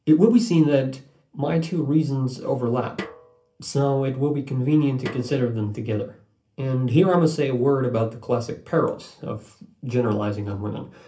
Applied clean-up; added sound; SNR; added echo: none; Snare drum; 17 dB; reverberation time 0.3 s.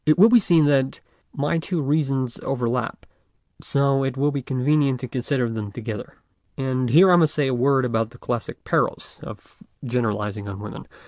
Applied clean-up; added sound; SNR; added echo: none; none; none; none.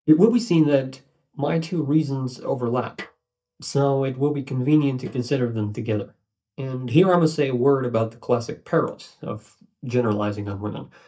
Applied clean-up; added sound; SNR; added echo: neural mask model DeepFilterNet 3.